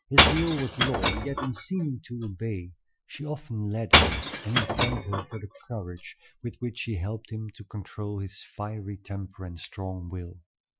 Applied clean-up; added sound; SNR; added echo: classical method Wiener filter.